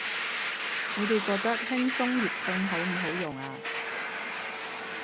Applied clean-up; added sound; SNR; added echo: none; Domestic sounds, home sounds; 0 dB; none.